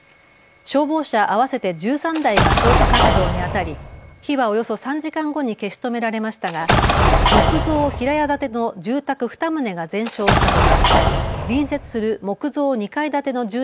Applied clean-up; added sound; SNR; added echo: none; Explosion; -5 dB; none.